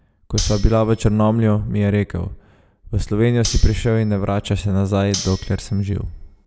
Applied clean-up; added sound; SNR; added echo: none; Cutlery, silverware; 14 dB; none.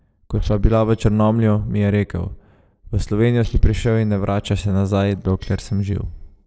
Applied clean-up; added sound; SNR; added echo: neural separator model SepFormer DNS4.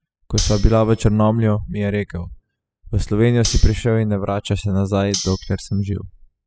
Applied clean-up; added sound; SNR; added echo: classical method spectral subtraction.